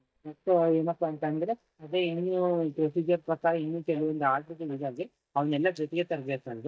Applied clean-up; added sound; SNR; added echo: neural mask model DeepFilterNet 3.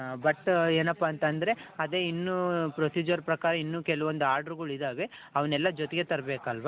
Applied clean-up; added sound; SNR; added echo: none; none; none; none.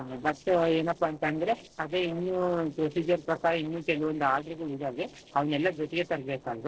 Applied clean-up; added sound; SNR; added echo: neural separator model SepFormer DNS4.